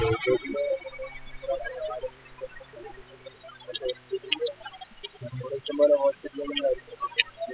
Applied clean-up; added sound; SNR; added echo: classical method spectral subtraction.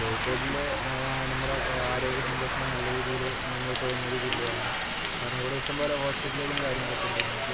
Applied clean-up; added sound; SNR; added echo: none; Rain; -3 dB; none.